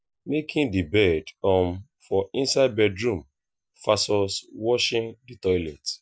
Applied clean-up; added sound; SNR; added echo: none; none; none; none.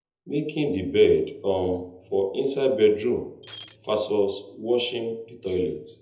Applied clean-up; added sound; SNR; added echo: none; Shatter; 14 dB; reverberation time 0.8 s.